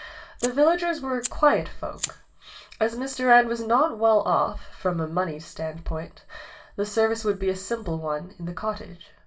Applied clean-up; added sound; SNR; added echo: none; Fire; 19 dB; reverberation time 0.2 s.